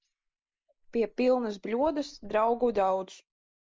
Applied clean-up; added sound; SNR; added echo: neural mask model Resemble Enhance denoiser.